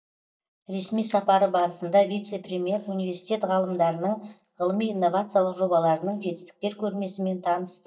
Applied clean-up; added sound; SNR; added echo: neural mask model DeepFilterNet 3.